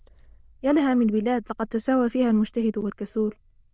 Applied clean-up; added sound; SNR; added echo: neural diffusion model UNIVERSE++.